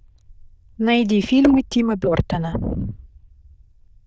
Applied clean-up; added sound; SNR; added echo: neural diffusion model UNIVERSE++.